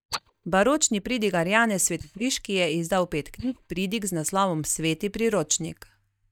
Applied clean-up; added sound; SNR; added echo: neural mask model DeepFilterNet 3.